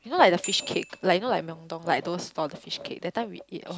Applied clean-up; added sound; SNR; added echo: none; Bicycle bell; 18 dB; none.